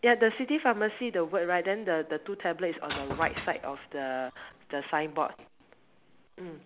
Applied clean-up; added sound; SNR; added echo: none; Shatter / Crushing; 12 dB; none.